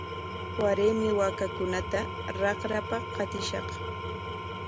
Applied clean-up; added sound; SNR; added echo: none; Engine / Tools; 4 dB; none.